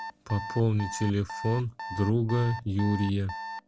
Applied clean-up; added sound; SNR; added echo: none; Alarm; 11 dB; none.